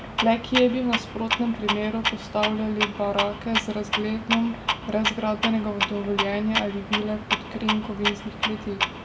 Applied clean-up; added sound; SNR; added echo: none; Clock; 2 dB; none.